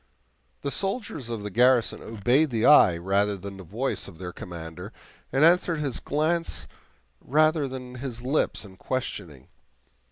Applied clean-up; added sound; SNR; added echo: none; none; none; none.